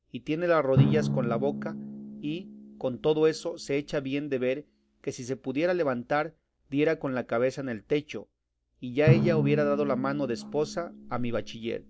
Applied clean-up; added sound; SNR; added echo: none; Drum; 4 dB; none.